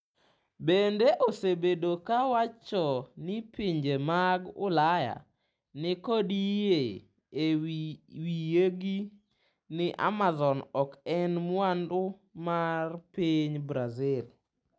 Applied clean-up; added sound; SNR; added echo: none; none; none; none.